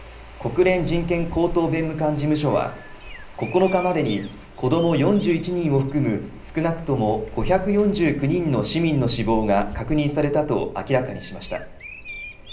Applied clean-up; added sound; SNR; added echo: none; Bird vocalization, bird call, bird song; 13 dB; reverberation time 0.5 s.